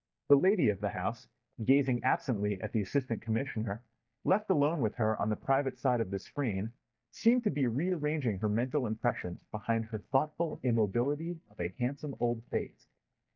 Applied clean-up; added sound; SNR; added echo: neural mask model DeepFilterNet 3.